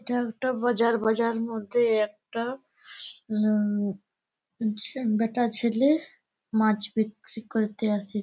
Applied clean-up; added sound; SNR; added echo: none; none; none; none.